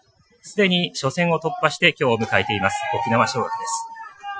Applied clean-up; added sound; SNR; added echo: classical method Wiener filter.